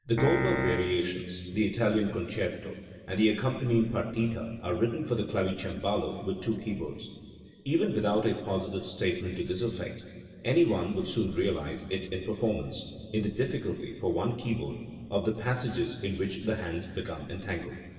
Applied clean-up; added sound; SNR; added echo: none; Piano; 1 dB; reverberation time 2.7 s.